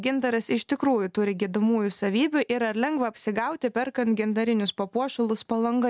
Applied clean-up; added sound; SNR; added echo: none; none; none; none.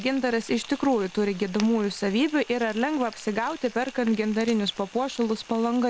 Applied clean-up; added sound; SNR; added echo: none; Frying (food); 19 dB; none.